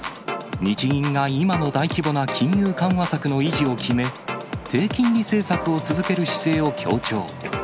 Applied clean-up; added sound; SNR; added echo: none; none; none; none.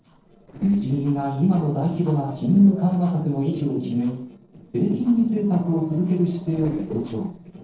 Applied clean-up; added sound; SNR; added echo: neural separator model SepFormer DNS4.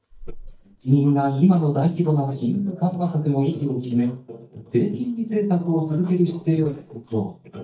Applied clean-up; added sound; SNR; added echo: neural mask model DeepFilterNet 3.